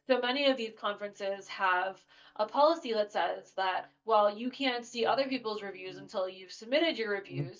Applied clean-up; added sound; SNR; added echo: neural mask model DeepFilterNet 3.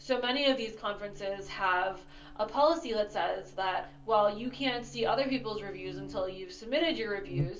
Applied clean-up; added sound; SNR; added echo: none; Buzz; 13 dB; reverberation time 0.3 s.